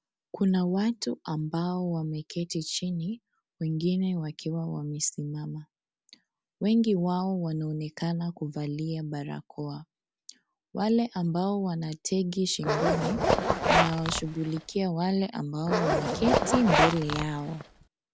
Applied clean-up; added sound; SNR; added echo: none; Zipper (clothing); -2 dB; none.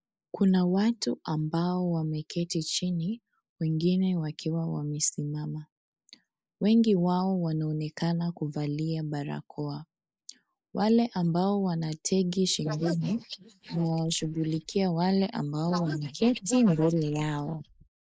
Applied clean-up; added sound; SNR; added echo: neural mask model Resemble Enhance denoiser.